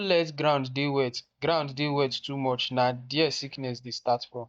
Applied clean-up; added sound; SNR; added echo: neural mask model DeepFilterNet 3.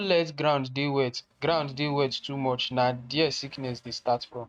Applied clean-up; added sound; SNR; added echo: neural mask model RNNoise.